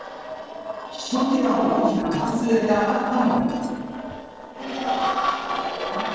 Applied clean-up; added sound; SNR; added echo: neural separator model SepFormer DNS4.